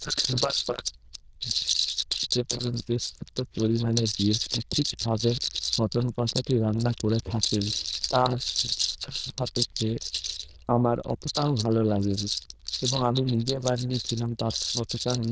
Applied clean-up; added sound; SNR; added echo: neural diffusion model UNIVERSE++.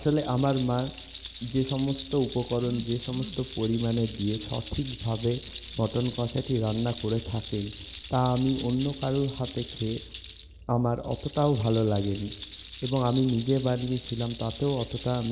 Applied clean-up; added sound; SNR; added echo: none; Rattle; 6 dB; none.